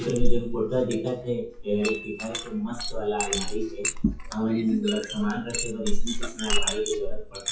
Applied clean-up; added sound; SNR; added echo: classical method WPE with log-MMSE.